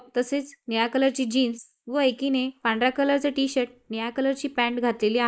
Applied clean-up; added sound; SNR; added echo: neural mask model Resemble Enhance denoiser.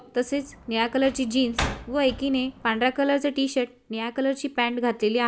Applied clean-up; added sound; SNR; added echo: none; Slam; 11 dB; none.